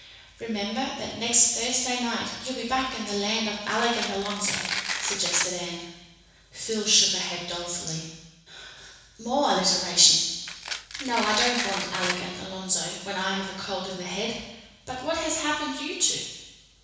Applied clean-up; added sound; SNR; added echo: none; Domestic sounds, home sounds; 5 dB; reverberation time 1.1 s.